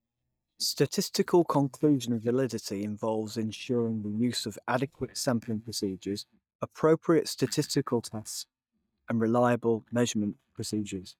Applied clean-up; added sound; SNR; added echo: neural mask model DeepFilterNet 3.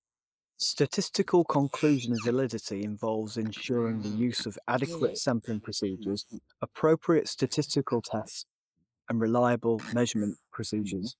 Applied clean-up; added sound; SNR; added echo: neural mask model Resemble Enhance denoiser.